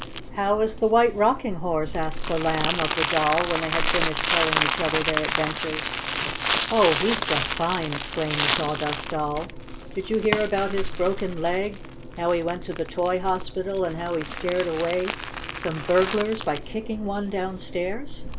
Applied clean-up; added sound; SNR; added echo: none; Crumpling, crinkling; 3 dB; none.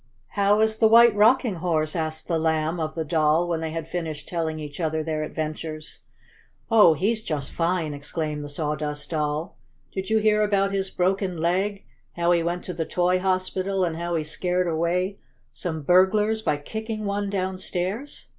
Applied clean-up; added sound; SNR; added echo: none; none; none; none.